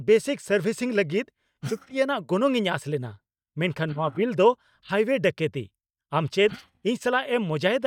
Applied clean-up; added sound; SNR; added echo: neural mask model DeepFilterNet 3.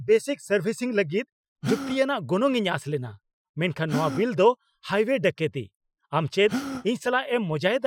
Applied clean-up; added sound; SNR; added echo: classical method Wiener filter.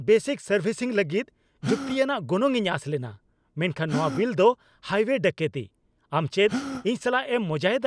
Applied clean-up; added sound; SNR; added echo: none; Gasp; 12 dB; none.